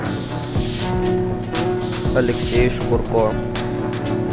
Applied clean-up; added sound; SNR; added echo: none; Hiss + Keyboard (musical); -4 dB; none.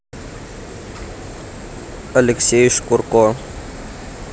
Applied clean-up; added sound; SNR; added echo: none; none; none; none.